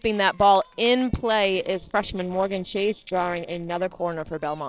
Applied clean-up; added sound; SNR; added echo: neural separator model SepFormer DNS4.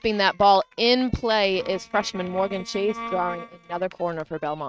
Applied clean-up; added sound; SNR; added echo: neural mask model RNNoise.